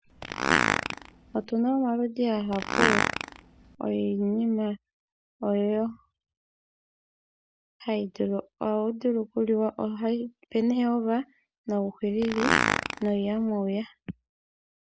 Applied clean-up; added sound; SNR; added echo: none; Fart; -1 dB; none.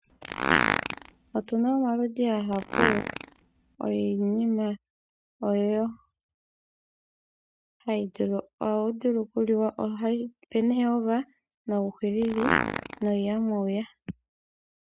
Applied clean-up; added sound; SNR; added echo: neural mask model RNNoise.